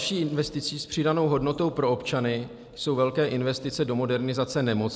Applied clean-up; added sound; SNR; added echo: none; none; none; none.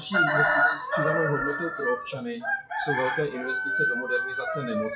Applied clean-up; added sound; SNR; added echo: classical method WPE with log-MMSE.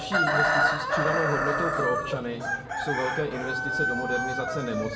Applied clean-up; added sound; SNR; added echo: none; Chicken, rooster; -4 dB; reverberation time 1.7 s.